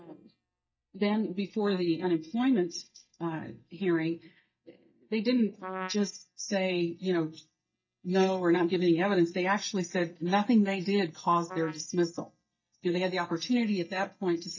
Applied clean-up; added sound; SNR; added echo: neural mask model DeepFilterNet 3.